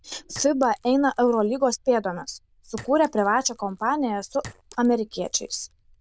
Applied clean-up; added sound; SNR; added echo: neural diffusion model UNIVERSE++.